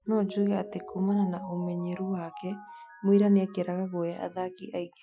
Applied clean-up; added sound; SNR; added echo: classical method Wiener filter.